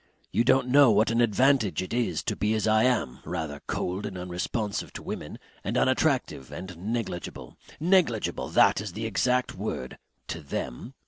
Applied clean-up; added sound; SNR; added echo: none; none; none; none.